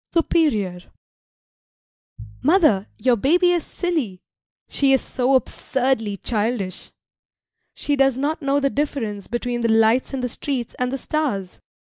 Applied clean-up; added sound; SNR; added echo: neural mask model DeepFilterNet 3.